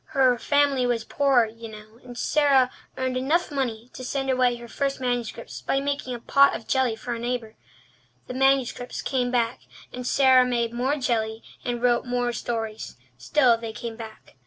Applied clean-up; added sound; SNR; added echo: none; none; none; none.